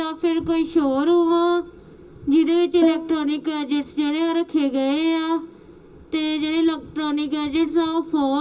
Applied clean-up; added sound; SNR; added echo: none; Bowed string instrument; 10 dB; reverberation time 0.2 s.